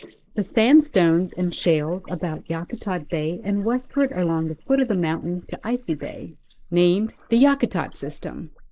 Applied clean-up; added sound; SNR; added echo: neural mask model Resemble Enhance denoiser.